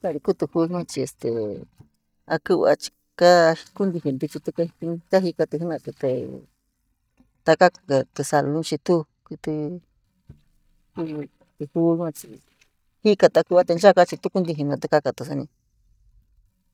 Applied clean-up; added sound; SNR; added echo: neural mask model DeepFilterNet 3.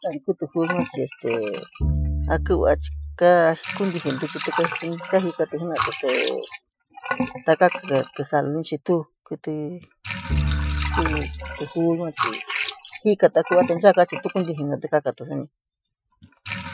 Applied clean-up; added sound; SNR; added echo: classical method Wiener filter.